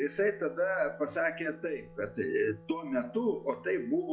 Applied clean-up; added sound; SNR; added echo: classical method log-MMSE.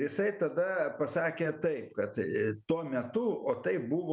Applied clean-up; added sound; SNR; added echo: none; none; none; none.